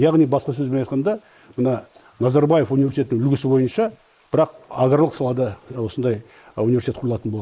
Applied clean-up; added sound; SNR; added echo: neural mask model Resemble Enhance denoiser.